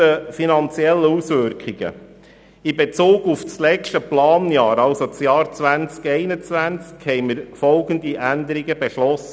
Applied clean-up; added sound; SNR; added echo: none; none; none; none.